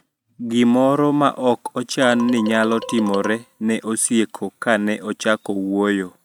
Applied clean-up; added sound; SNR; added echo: neural mask model RNNoise.